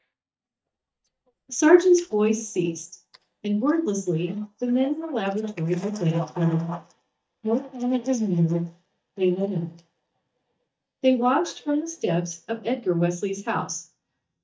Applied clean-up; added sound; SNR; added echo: neural mask model DeepFilterNet 3.